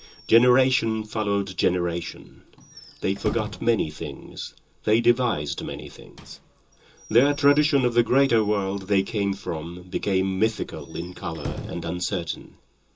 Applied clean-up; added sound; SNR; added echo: none; Squeak / Slam / Wood; 18 dB; reverberation time 0.2 s.